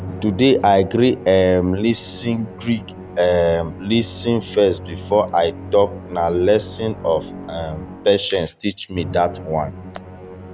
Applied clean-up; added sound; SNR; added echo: none; Musical instrument; 14 dB; none.